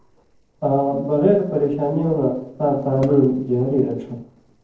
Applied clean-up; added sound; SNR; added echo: neural separator model SepFormer DNS4.